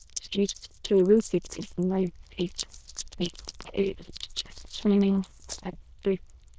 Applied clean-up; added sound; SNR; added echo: neural diffusion model UNIVERSE++.